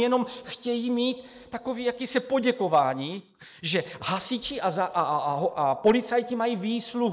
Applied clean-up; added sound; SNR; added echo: neural mask model Resemble Enhance denoiser.